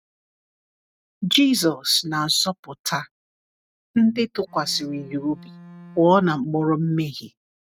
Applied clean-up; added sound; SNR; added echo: neural mask model RNNoise.